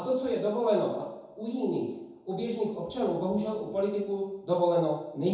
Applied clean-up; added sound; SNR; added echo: none; none; none; reverberation time 0.9 s.